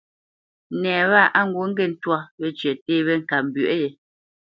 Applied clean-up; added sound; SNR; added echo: none; none; none; none.